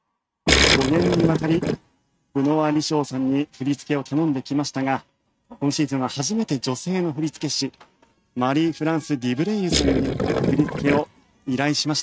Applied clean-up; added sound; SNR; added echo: neural mask model RNNoise.